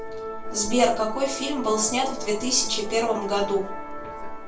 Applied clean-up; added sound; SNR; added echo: none; Musical instrument; 11 dB; reverberation time 0.3 s.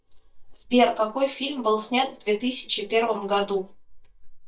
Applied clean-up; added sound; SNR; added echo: neural mask model DeepFilterNet 3.